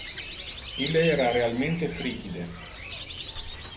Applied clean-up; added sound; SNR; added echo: none; Bird; 9 dB; none.